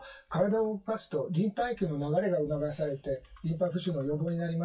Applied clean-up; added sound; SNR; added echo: classical method WPE with log-MMSE.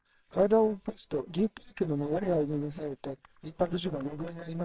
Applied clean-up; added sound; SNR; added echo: neural separator model SepFormer WHAMR!.